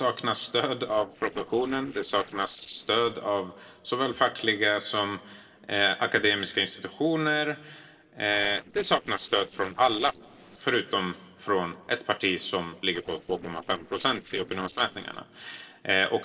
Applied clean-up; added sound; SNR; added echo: neural separator model SepFormer DNS4.